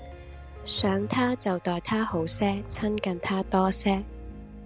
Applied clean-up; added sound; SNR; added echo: none; Piano; 12 dB; none.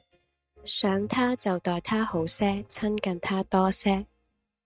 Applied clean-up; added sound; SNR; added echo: neural mask model RNNoise.